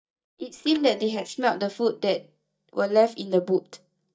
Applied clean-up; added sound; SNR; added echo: neural mask model DeepFilterNet 3.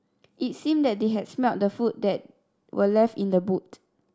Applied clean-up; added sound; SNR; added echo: none; none; none; none.